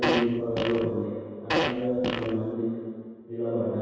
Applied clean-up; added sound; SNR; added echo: none; Fart; 1 dB; reverberation time 2.0 s.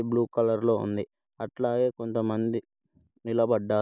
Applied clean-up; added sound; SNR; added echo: none; none; none; none.